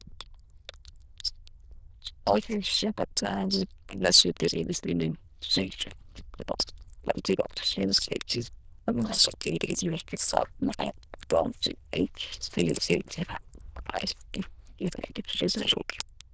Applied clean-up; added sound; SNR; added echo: neural diffusion model UNIVERSE++.